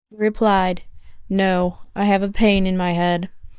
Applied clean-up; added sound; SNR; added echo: neural mask model DeepFilterNet 3.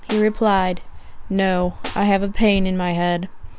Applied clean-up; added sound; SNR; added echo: none; Snare drum; 20 dB; none.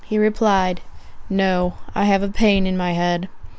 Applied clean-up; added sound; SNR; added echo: none; none; none; none.